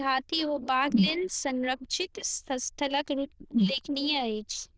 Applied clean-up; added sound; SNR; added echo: neural diffusion model UNIVERSE++.